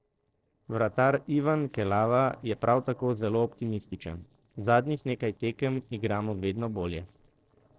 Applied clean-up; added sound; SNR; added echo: neural separator model SepFormer DNS4.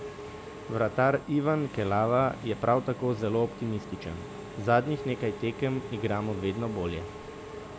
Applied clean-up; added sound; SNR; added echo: none; Engine / Mechanisms; 12 dB; none.